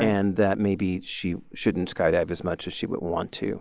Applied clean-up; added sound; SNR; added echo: none; none; none; none.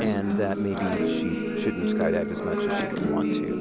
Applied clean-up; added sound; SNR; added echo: none; Acoustic guitar; -3 dB; none.